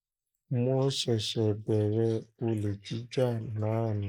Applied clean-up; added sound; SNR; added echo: neural mask model Resemble Enhance denoiser.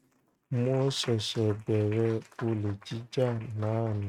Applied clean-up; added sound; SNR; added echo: neural mask model RNNoise.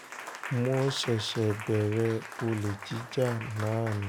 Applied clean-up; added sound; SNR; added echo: none; Applause; 11 dB; none.